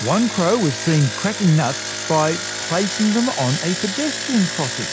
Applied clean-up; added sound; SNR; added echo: none; Engine; 7 dB; none.